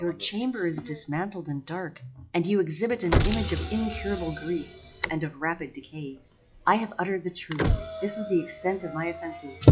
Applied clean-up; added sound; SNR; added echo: classical method log-MMSE.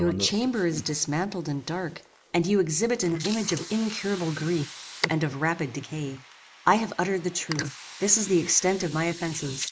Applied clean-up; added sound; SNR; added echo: neural mask model Resemble Enhance denoiser.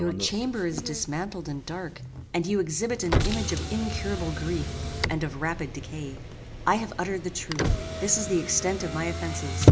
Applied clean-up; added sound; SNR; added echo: none; Motor vehicle (road); 0 dB; none.